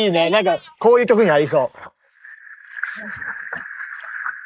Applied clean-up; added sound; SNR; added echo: neural mask model Resemble Enhance denoiser.